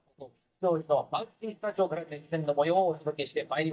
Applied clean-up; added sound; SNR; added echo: neural mask model DeepFilterNet 3.